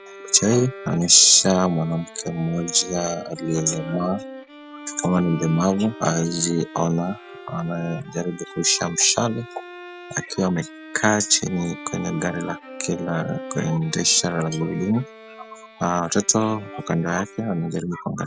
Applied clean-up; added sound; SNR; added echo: none; Bowed string instrument; 16 dB; none.